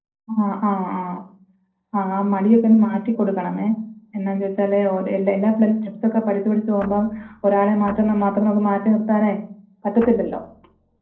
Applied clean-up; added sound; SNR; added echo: neural separator model SepFormer DNS4.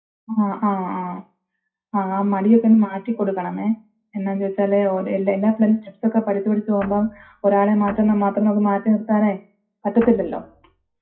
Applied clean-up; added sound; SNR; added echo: classical method WPE with log-MMSE.